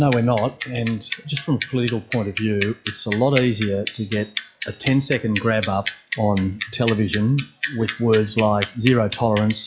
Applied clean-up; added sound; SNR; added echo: classical method log-MMSE.